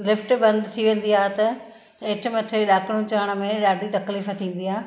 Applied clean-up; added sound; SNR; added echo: none; none; none; none.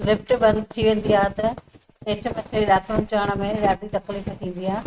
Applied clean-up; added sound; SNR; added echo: neural mask model RNNoise.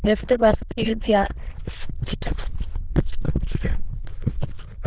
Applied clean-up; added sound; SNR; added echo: neural diffusion model UNIVERSE++.